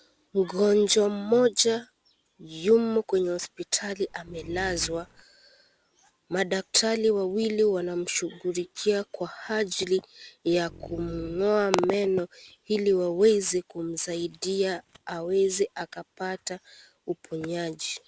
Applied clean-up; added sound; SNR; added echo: none; Dog; 16 dB; none.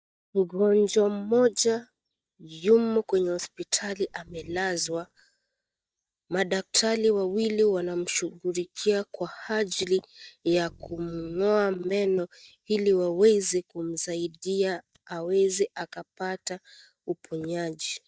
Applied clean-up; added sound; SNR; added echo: neural mask model DeepFilterNet 3.